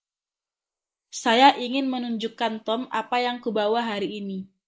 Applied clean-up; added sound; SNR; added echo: neural mask model Resemble Enhance denoiser.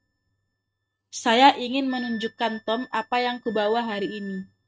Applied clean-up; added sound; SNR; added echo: neural mask model RNNoise.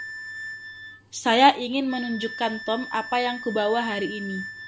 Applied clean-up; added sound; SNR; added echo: none; Wind instrument, woodwind instrument; 12 dB; none.